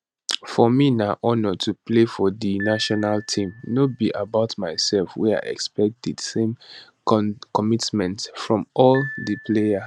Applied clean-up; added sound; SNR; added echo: neural mask model RNNoise.